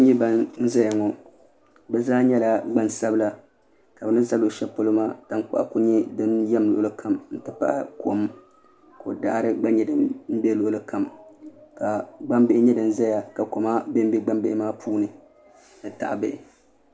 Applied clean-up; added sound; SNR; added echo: none; none; none; none.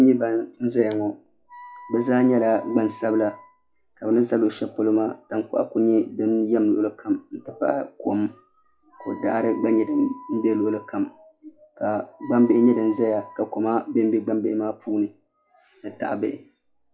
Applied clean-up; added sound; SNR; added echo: classical method log-MMSE.